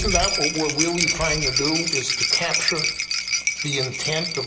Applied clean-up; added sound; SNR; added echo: none; Rattle; -2 dB; none.